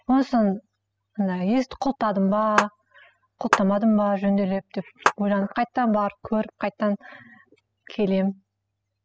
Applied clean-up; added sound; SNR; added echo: classical method spectral subtraction.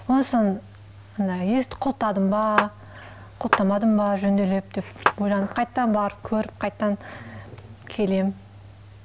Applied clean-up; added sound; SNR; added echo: none; Clapping; 1 dB; none.